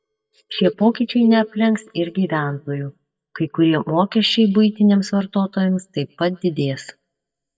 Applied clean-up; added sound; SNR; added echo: neural mask model DeepFilterNet 3.